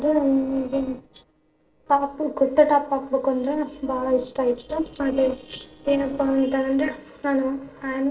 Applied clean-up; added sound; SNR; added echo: neural separator model SepFormer DNS4.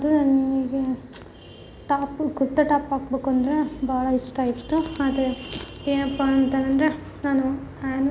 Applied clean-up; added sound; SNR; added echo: none; none; none; none.